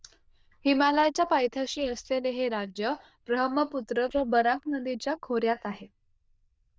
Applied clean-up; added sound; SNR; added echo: neural diffusion model UNIVERSE++.